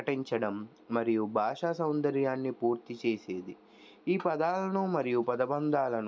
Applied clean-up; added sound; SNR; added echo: none; none; none; none.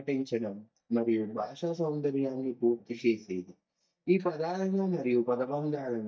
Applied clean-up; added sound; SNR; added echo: neural mask model DeepFilterNet 3.